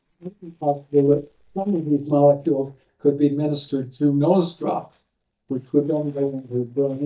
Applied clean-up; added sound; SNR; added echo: neural mask model DeepFilterNet 3.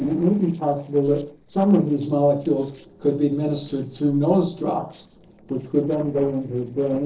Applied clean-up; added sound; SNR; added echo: neural separator model SepFormer DNS4.